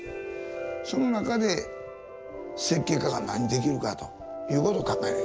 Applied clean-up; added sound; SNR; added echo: none; none; none; none.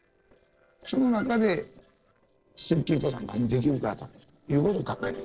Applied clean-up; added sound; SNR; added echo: neural separator model SepFormer DNS4.